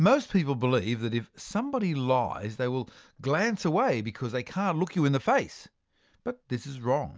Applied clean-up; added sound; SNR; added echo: none; none; none; none.